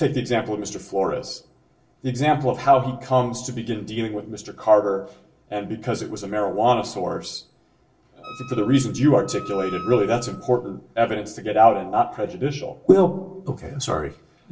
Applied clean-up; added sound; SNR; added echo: none; Wind instrument, woodwind instrument; 16 dB; reverberation time 0.2 s.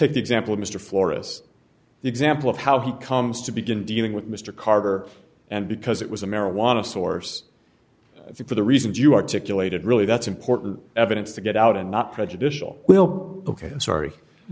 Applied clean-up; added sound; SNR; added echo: none; none; none; none.